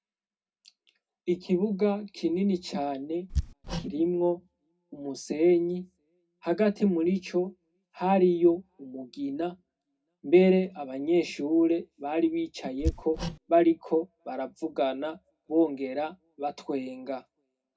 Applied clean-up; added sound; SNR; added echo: none; Hammer; 7 dB; reverberation time 0.2 s.